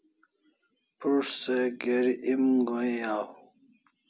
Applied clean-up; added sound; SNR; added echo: none; none; none; none.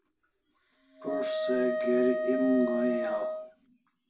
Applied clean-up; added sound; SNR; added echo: none; Wind instrument, woodwind instrument; 1 dB; reverberation time 0.3 s.